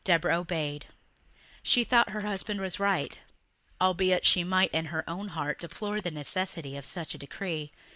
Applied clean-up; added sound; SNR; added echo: neural mask model Resemble Enhance denoiser.